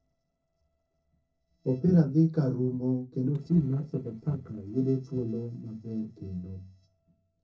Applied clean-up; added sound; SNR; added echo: neural separator model SepFormer DNS4.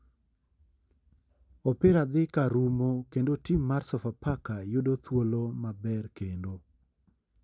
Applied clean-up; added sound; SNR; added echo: none; none; none; none.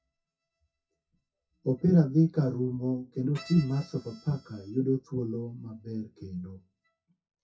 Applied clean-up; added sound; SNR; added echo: classical method WPE with log-MMSE.